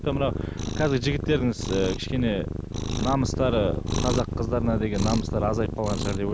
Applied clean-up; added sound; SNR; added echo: none; Cat; 2 dB; none.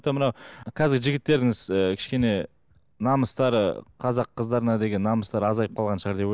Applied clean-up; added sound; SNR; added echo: none; none; none; none.